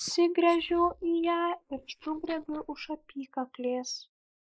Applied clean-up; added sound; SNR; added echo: neural mask model Resemble Enhance denoiser.